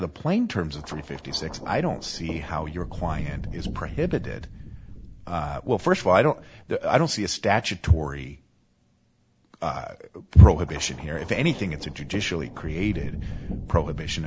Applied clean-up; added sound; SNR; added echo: none; Thunder; 13 dB; none.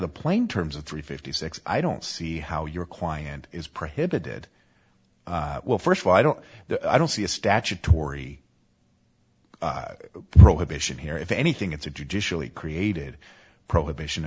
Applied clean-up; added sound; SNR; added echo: none; none; none; none.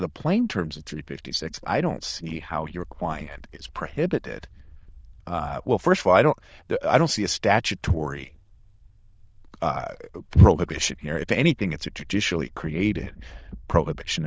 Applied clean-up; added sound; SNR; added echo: neural diffusion model UNIVERSE++.